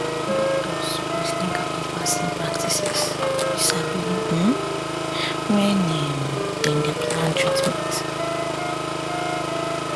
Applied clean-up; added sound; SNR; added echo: none; Wind instrument, woodwind instrument + Engine; -2 dB; none.